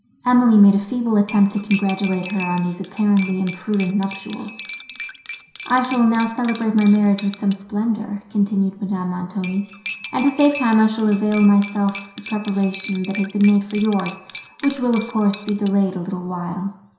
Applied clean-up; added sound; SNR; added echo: none; Cutlery, silverware; 13 dB; reverberation time 0.7 s.